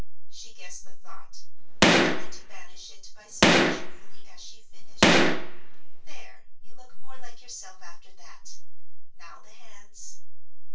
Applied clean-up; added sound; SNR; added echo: none; Gunshot, gunfire; 0 dB; reverberation time 0.2 s.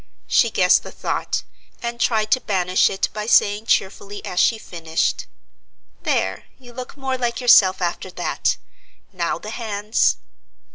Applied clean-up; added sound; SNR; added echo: none; none; none; none.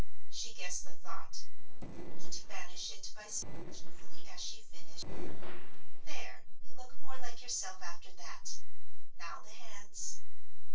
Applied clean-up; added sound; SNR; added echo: neural separator model SepFormer DNS4.